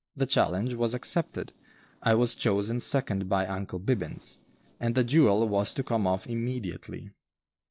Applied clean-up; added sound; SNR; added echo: neural separator model SepFormer DNS4.